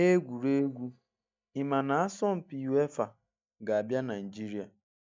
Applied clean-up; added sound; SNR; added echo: neural mask model DeepFilterNet 3.